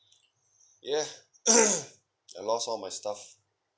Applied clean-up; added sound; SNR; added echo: none; none; none; none.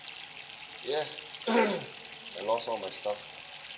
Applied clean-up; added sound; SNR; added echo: none; Fill (with liquid) / Bathtub (filling or washing); 13 dB; reverberation time 2.5 s.